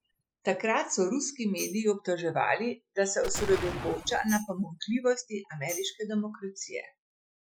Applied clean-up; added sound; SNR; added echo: classical method spectral subtraction.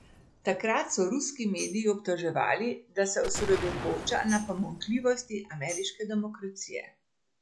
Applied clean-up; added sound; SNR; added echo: none; Tambourine + Explosion; 12 dB; none.